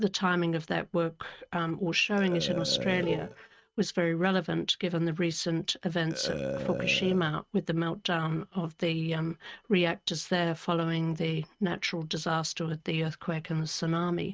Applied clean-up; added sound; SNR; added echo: neural mask model RNNoise.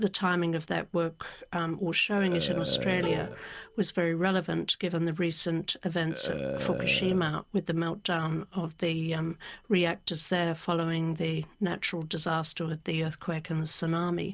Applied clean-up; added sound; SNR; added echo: none; Bowed string instrument + Burping, eructation; 7 dB; none.